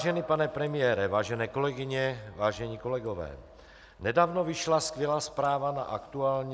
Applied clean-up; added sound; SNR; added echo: none; none; none; none.